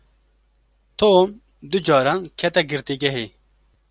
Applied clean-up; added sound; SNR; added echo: none; none; none; none.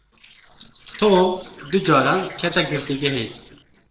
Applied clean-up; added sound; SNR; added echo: neural separator model SepFormer DNS4.